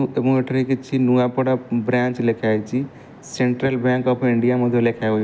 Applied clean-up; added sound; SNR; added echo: none; none; none; none.